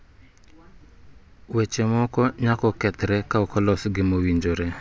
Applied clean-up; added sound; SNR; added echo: none; none; none; none.